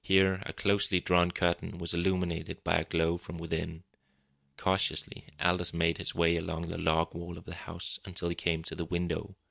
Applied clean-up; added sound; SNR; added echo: none; none; none; none.